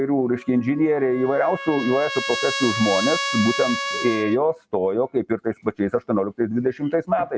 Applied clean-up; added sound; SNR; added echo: none; Trumpet; 9 dB; none.